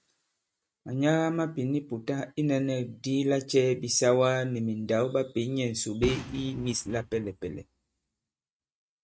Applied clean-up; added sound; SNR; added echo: neural mask model RNNoise.